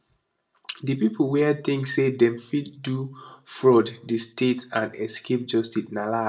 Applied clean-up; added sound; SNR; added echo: none; none; none; reverberation time 0.3 s.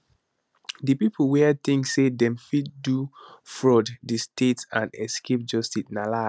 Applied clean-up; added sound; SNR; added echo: none; none; none; none.